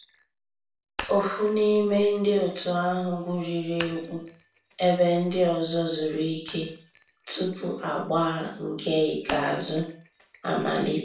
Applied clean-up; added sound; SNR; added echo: none; Shatter; 19 dB; reverberation time 0.4 s.